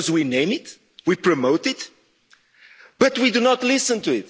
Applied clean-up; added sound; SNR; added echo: none; none; none; none.